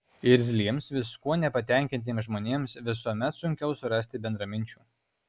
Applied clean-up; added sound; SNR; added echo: none; none; none; none.